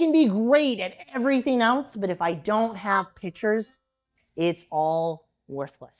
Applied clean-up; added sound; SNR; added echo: neural mask model DeepFilterNet 3.